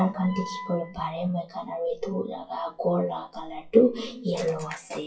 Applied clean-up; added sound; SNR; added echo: classical method WPE with log-MMSE.